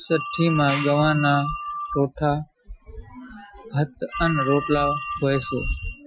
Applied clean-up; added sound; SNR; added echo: classical method Wiener filter.